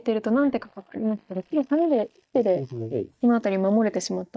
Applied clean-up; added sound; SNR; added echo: neural mask model DeepFilterNet 3.